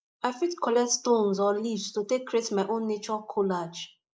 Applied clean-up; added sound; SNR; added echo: neural mask model Resemble Enhance denoiser.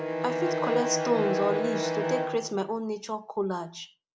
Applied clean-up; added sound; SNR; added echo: none; Bowed string instrument; 0 dB; none.